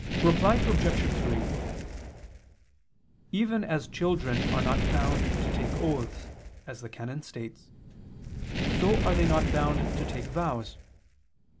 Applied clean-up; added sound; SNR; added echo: none; Fire; -1 dB; none.